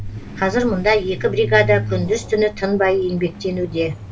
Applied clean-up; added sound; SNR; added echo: none; Truck; 9 dB; reverberation time 0.2 s.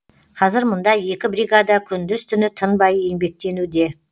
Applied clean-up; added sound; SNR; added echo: none; none; none; none.